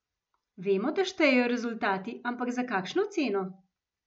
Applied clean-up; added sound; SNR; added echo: none; none; none; none.